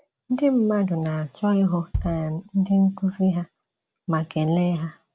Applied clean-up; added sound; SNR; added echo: none; Bass drum; 12 dB; none.